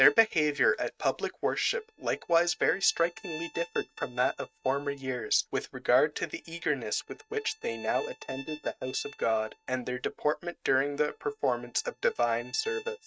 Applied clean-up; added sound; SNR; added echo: neural mask model RNNoise.